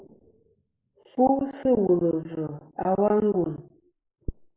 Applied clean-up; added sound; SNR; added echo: neural mask model Resemble Enhance denoiser.